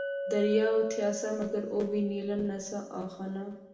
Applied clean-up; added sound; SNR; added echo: none; Chink, clink; 9 dB; reverberation time 1.0 s.